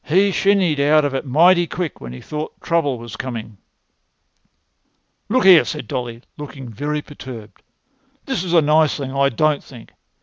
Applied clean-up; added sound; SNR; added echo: none; none; none; none.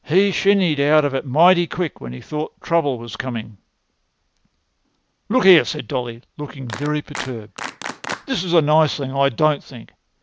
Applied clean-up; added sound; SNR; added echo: none; Clapping; 12 dB; none.